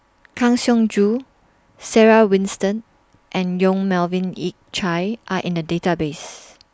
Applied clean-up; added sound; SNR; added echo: none; none; none; none.